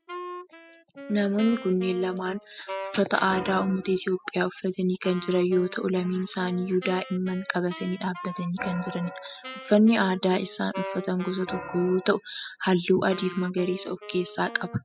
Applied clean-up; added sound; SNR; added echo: classical method spectral subtraction.